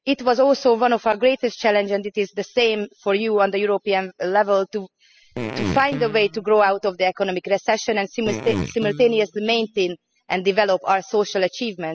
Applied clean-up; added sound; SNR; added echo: classical method spectral subtraction.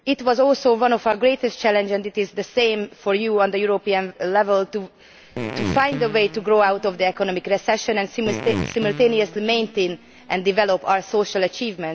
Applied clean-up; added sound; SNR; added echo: none; Fart; 10 dB; none.